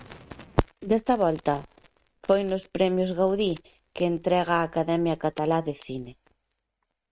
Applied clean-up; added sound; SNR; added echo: neural mask model RNNoise.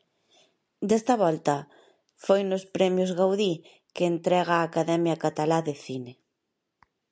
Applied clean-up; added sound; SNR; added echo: none; none; none; none.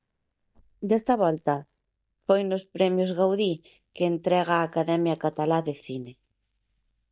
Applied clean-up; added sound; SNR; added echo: neural mask model DeepFilterNet 3.